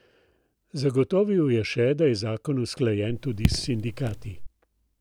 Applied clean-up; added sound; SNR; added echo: none; Raindrop / Drip; 4 dB; none.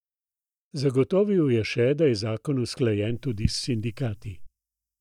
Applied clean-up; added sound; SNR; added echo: neural mask model DeepFilterNet 3.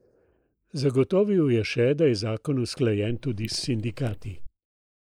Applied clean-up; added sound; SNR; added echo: neural mask model Resemble Enhance denoiser.